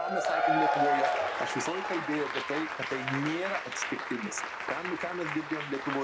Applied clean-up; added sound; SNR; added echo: none; Applause / Crowd / Cheering; -3 dB; none.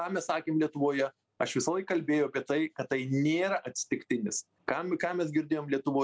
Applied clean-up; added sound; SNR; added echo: none; none; none; none.